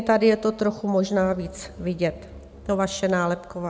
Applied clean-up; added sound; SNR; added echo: none; Bowed string instrument; 20 dB; none.